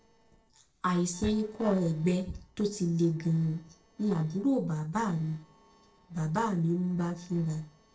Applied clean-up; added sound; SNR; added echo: neural separator model SepFormer DNS4.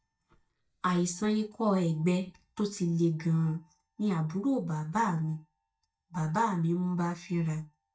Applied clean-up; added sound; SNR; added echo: neural mask model DeepFilterNet 3.